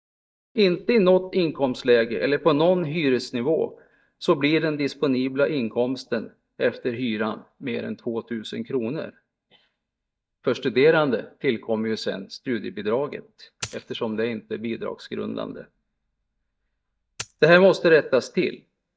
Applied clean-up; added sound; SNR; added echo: neural mask model DeepFilterNet 3.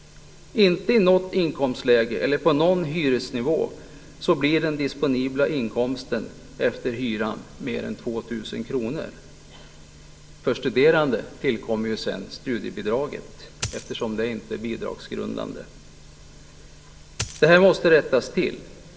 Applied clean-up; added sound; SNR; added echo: none; Coin (dropping); 10 dB; reverberation time 1.2 s.